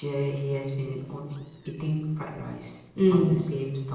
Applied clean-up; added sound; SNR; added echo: neural separator model SepFormer DNS4.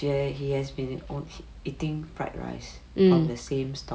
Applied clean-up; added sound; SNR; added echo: none; none; none; none.